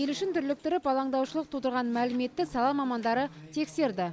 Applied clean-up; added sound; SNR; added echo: none; none; none; none.